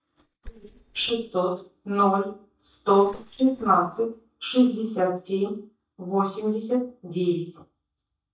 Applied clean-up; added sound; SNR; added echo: neural mask model DeepFilterNet 3.